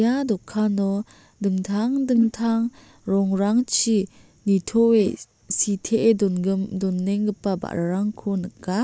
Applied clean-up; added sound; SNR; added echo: neural mask model Resemble Enhance denoiser.